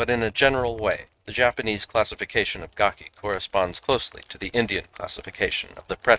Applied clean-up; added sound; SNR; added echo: neural mask model RNNoise.